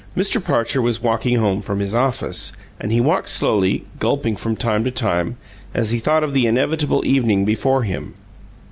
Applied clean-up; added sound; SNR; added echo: none; none; none; none.